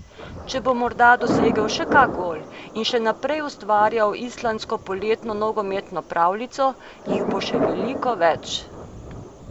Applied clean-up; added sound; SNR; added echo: none; Thunder; 6 dB; none.